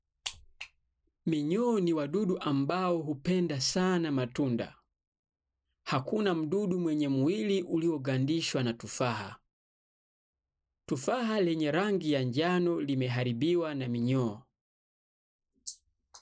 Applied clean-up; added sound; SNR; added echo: neural mask model Resemble Enhance denoiser.